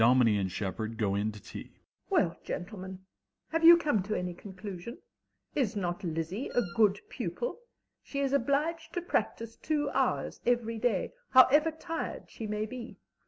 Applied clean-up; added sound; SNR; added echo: none; Wind instrument, woodwind instrument; 20 dB; none.